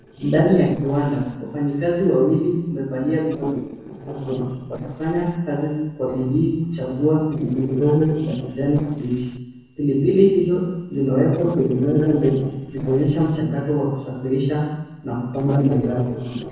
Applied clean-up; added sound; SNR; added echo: neural separator model SepFormer DNS4.